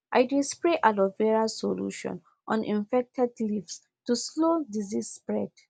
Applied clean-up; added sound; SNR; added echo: none; none; none; none.